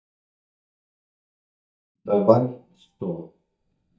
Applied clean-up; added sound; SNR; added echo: neural mask model DeepFilterNet 3.